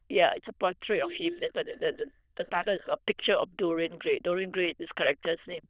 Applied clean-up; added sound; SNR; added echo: neural diffusion model UNIVERSE++.